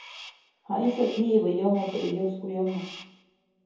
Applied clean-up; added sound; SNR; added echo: none; Crow; 20 dB; reverberation time 0.7 s.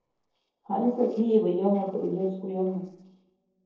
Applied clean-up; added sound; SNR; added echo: neural separator model SepFormer DNS4.